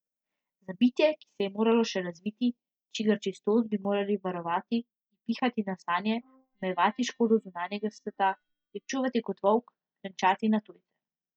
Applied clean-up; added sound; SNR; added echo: neural mask model DeepFilterNet 3.